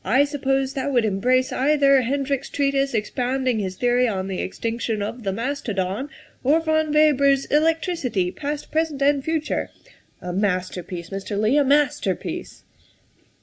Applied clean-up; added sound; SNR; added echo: none; none; none; none.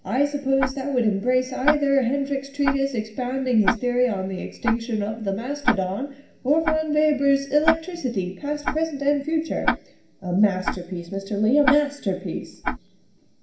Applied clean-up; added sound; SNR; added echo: none; Tick-tock; 8 dB; reverberation time 0.5 s.